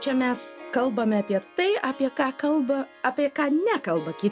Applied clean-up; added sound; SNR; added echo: none; Harp; 19 dB; none.